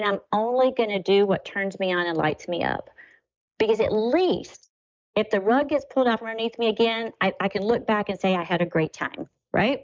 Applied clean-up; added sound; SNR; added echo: neural mask model Resemble Enhance denoiser.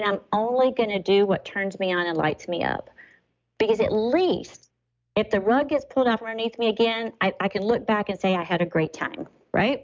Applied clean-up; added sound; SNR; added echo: none; none; none; none.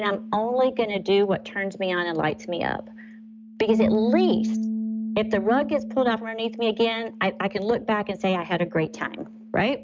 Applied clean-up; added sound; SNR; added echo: none; Bass guitar; 6 dB; none.